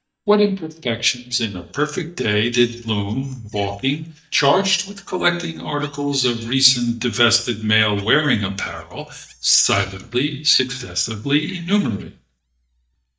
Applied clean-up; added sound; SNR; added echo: neural mask model DeepFilterNet 3.